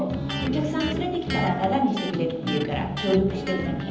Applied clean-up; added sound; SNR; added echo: none; Electric guitar; 11 dB; reverberation time 0.9 s.